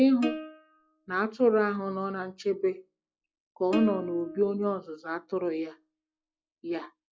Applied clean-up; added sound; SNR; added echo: classical method log-MMSE.